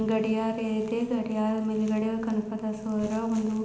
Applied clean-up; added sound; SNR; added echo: none; none; none; reverberation time 0.9 s.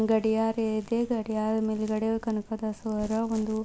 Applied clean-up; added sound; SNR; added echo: none; none; none; none.